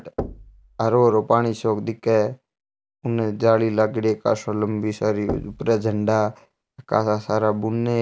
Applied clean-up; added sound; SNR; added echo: none; Knock; 15 dB; none.